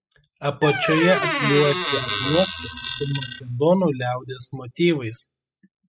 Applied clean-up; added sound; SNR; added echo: classical method spectral subtraction.